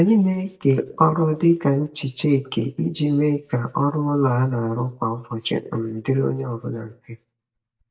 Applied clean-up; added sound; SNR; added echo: neural mask model DeepFilterNet 3.